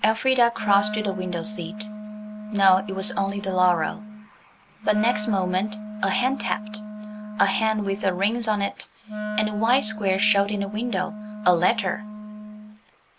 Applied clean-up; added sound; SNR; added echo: none; Wind instrument, woodwind instrument; 10 dB; none.